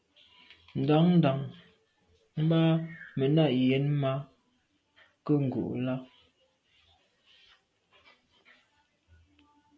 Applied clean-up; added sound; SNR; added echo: none; none; none; none.